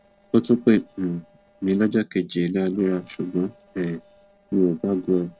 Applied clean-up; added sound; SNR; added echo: neural separator model SepFormer DNS4.